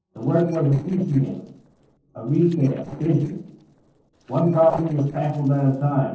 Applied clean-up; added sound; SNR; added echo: neural separator model SepFormer DNS4.